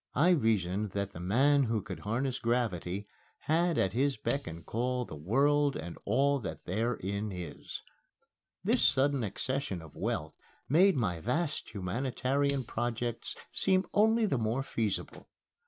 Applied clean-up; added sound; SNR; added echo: none; Glockenspiel; 0 dB; none.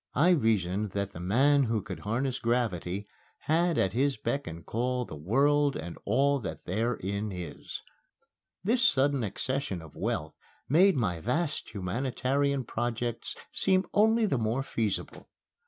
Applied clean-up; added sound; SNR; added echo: none; none; none; none.